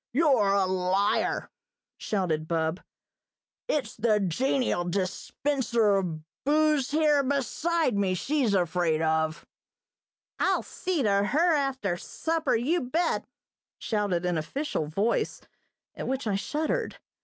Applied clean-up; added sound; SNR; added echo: none; none; none; none.